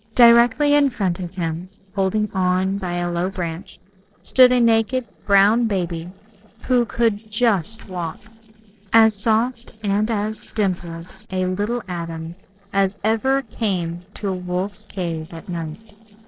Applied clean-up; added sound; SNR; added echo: neural separator model SepFormer DNS4.